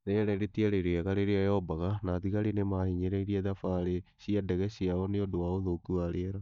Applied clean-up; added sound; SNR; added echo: neural mask model DeepFilterNet 3.